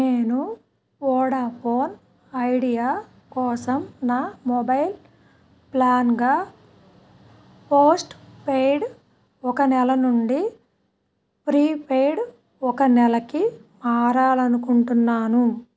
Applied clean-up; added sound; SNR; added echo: none; none; none; none.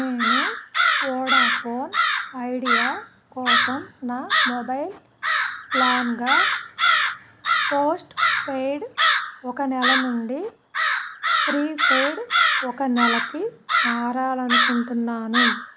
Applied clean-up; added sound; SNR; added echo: none; Crow; -5 dB; none.